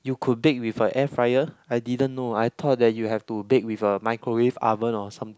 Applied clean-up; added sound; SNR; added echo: none; none; none; none.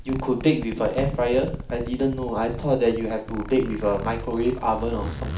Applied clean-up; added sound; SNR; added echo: none; Zipper (clothing); 9 dB; reverberation time 0.4 s.